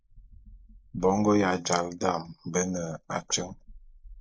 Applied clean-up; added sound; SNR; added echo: neural mask model Resemble Enhance denoiser.